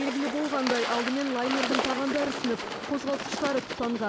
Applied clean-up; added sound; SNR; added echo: none; Water / Bird; 3 dB; none.